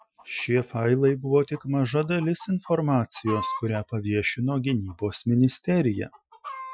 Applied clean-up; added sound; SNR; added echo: classical method Wiener filter.